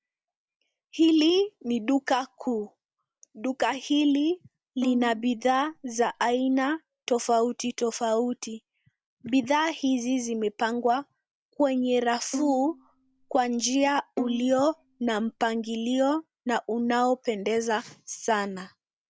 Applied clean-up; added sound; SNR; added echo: none; Bowed string instrument; 12 dB; none.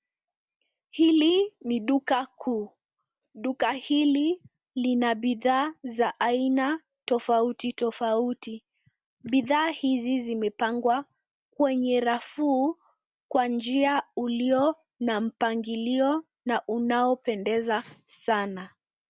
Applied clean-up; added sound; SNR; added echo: none; none; none; none.